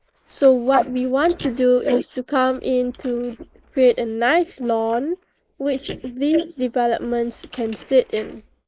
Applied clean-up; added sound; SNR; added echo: neural mask model Resemble Enhance denoiser.